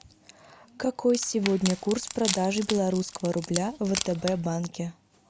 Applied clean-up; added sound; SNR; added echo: none; Wood; 8 dB; none.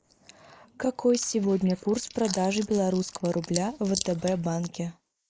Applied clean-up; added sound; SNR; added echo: neural mask model Resemble Enhance denoiser.